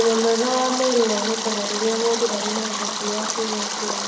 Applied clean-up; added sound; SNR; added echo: none; Stream; 3 dB; reverberation time 1.7 s.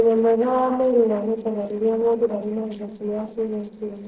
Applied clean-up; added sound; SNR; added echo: neural separator model SepFormer DNS4.